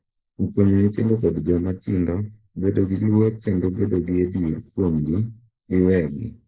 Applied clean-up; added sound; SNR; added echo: neural mask model Resemble Enhance denoiser.